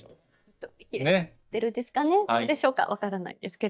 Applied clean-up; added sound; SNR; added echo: neural mask model DeepFilterNet 3.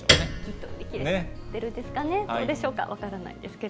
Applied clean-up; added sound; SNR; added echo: none; Piano; -1 dB; none.